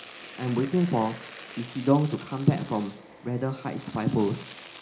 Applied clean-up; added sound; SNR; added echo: none; Domestic sounds, home sounds; 17 dB; reverberation time 0.4 s.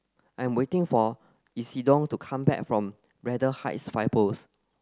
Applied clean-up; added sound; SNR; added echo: none; none; none; none.